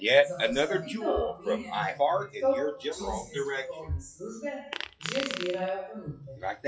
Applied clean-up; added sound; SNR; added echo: classical method WPE with log-MMSE.